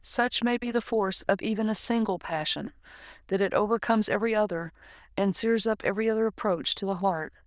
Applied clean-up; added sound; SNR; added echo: neural diffusion model UNIVERSE++.